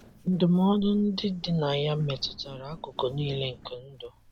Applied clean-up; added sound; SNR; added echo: none; Walk, footsteps; 20 dB; none.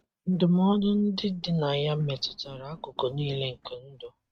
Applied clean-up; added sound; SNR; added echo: neural mask model RNNoise.